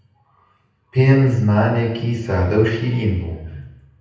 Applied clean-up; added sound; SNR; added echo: none; none; none; reverberation time 0.9 s.